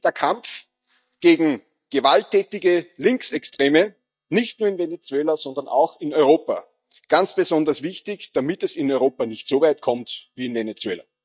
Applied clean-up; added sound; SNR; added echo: neural mask model DeepFilterNet 3.